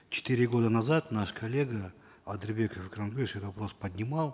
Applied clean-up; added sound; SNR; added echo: none; none; none; none.